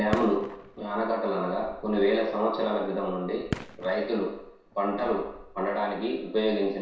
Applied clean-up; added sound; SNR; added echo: none; Fireworks; 15 dB; reverberation time 0.7 s.